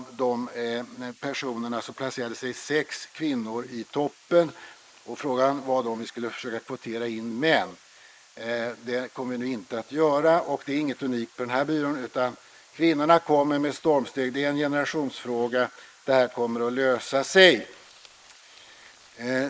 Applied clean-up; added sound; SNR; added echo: neural mask model Resemble Enhance denoiser.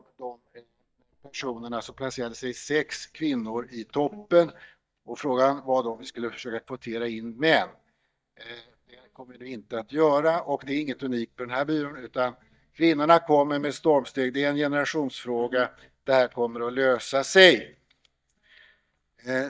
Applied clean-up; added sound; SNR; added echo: neural mask model DeepFilterNet 3.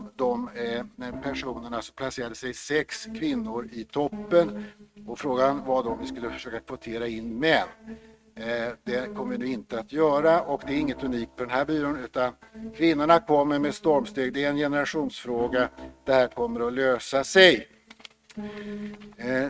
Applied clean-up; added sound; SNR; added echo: neural mask model RNNoise.